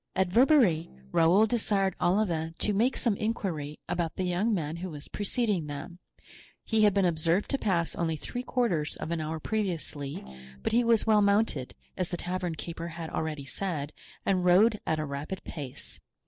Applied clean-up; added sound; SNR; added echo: neural separator model SepFormer DNS4.